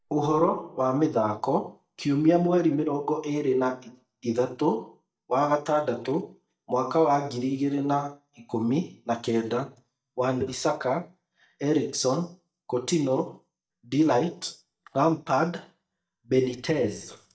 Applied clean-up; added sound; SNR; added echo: neural mask model DeepFilterNet 3.